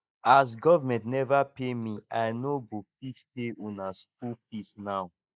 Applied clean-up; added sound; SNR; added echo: neural mask model Resemble Enhance denoiser.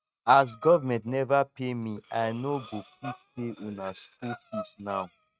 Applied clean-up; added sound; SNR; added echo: neural mask model RNNoise.